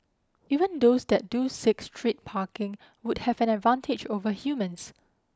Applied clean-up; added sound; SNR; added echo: none; none; none; none.